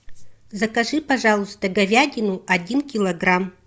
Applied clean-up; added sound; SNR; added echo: none; none; none; none.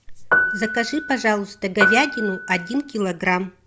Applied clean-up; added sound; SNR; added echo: none; Piano; 1 dB; none.